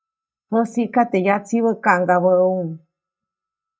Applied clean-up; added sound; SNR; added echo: neural mask model DeepFilterNet 3.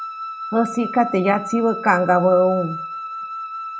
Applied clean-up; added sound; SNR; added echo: none; Wind instrument, woodwind instrument; 10 dB; reverberation time 0.2 s.